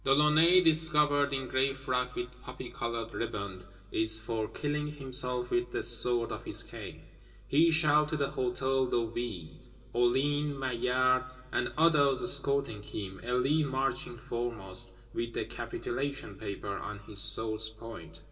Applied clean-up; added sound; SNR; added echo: none; none; none; reverberation time 2.9 s.